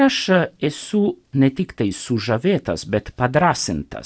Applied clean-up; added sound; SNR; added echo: none; none; none; none.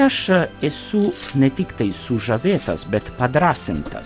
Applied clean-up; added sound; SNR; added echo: none; Musical instrument + Domestic sounds, home sounds; 16 dB; none.